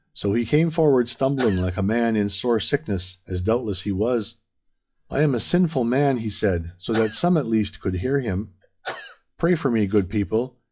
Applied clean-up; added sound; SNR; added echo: classical method log-MMSE.